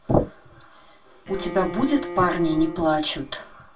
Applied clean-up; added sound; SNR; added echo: none; Bowed string instrument; 11 dB; reverberation time 0.2 s.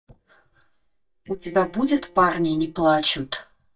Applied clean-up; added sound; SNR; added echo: neural mask model DeepFilterNet 3.